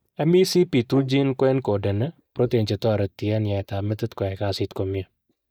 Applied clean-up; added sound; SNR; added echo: neural mask model DeepFilterNet 3.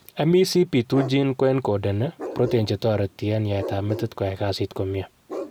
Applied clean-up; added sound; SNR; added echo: none; Bark; 15 dB; none.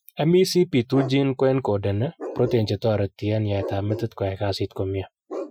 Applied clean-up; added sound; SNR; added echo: classical method Wiener filter.